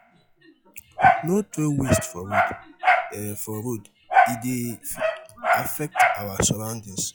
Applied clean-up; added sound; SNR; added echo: classical method log-MMSE.